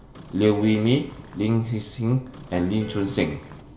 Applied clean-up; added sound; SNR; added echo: none; Vehicle horn, car horn, honking; 19 dB; reverberation time 0.7 s.